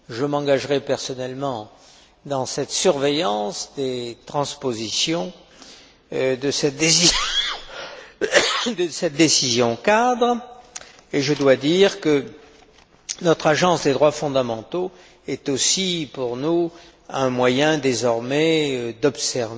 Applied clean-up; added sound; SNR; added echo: none; none; none; none.